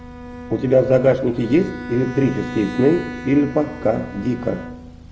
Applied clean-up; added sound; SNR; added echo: none; Bowed string instrument; 13 dB; none.